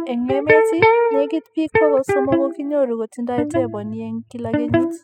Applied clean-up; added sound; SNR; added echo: classical method spectral subtraction.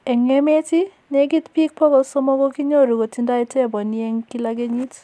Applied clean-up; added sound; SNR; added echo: none; none; none; none.